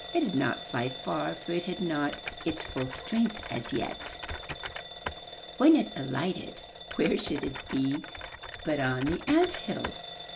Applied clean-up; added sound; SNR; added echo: none; Alarm / Bell + Typing; 10 dB; none.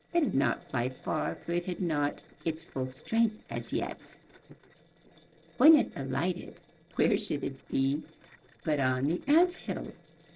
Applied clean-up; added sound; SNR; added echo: neural separator model SepFormer DNS4.